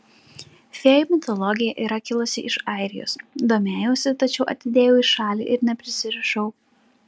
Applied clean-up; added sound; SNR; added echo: none; none; none; none.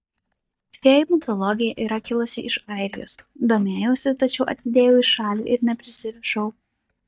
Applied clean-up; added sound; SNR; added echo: neural mask model DeepFilterNet 3.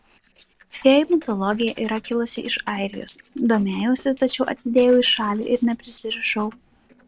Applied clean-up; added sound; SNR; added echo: neural separator model SepFormer DNS4.